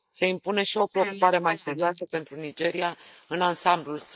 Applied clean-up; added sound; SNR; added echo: neural mask model Resemble Enhance denoiser.